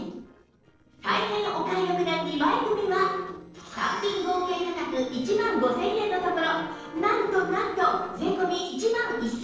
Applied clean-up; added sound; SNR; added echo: neural separator model SepFormer DNS4.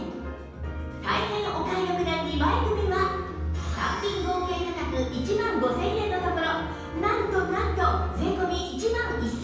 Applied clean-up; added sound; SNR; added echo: none; Wind instrument, woodwind instrument; 18 dB; reverberation time 1.1 s.